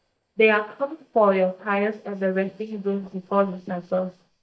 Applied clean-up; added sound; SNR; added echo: neural mask model DeepFilterNet 3.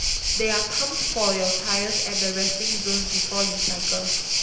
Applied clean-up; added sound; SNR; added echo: none; Waves, surf; -5 dB; reverberation time 0.9 s.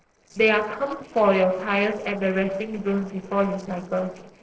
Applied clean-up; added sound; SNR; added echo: neural separator model SepFormer DNS4.